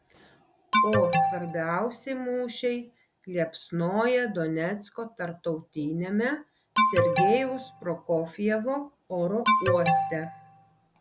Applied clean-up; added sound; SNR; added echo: none; Alarm; -3 dB; none.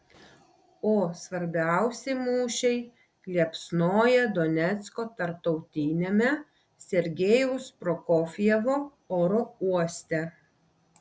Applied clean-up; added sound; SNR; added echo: none; none; none; none.